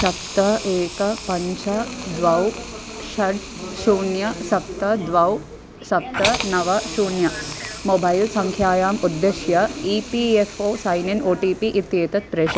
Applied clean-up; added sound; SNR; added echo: none; Hiss; 12 dB; none.